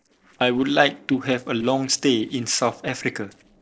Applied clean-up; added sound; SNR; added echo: neural separator model SepFormer DNS4.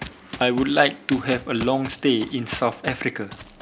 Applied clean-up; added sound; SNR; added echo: none; Run; 14 dB; none.